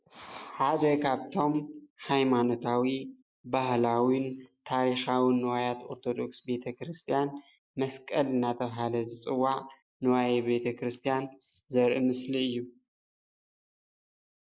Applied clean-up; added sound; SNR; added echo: neural mask model Resemble Enhance denoiser.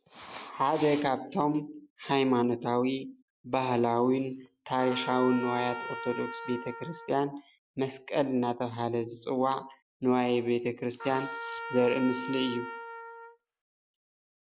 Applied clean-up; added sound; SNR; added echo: none; Trumpet; 10 dB; none.